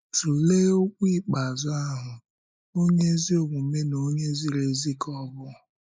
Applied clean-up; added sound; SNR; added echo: neural mask model Resemble Enhance denoiser.